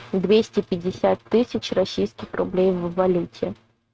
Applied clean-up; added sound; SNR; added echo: neural mask model RNNoise.